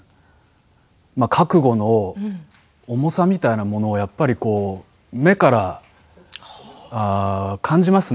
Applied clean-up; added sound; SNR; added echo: none; none; none; none.